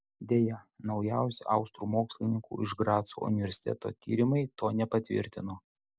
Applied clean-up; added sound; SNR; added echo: none; none; none; none.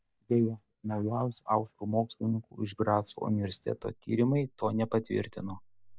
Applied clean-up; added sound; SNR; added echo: neural mask model DeepFilterNet 3.